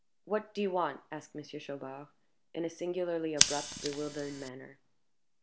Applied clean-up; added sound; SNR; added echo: none; Scissors; 2 dB; none.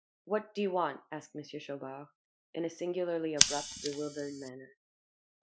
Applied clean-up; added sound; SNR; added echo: classical method Wiener filter.